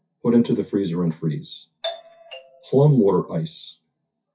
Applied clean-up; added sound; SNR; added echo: classical method WPE with log-MMSE.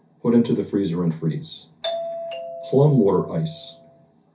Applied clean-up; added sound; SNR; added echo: none; Doorbell; 10 dB; reverberation time 0.3 s.